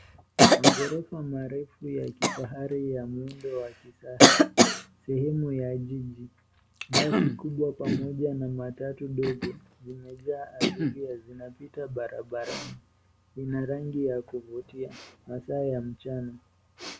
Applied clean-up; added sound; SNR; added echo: none; Cough; -4 dB; none.